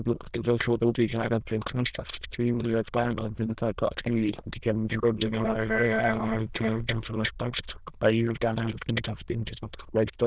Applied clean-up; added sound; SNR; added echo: neural diffusion model UNIVERSE++.